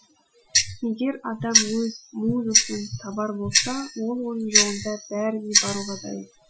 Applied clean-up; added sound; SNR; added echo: classical method Wiener filter.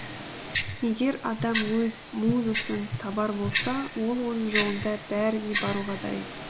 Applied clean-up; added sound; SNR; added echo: none; Tick-tock; -3 dB; none.